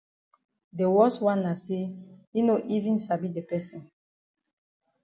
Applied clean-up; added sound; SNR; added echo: none; none; none; none.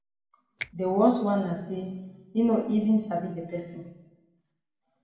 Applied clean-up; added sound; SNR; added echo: none; Finger snapping; 15 dB; reverberation time 0.9 s.